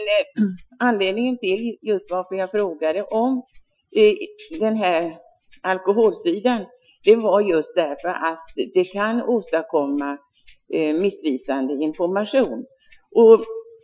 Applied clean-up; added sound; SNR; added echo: classical method Wiener filter.